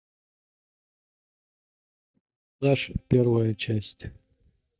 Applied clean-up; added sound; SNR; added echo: neural mask model DeepFilterNet 3.